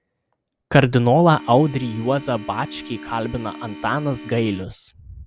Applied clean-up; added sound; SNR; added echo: none; Organ; 15 dB; none.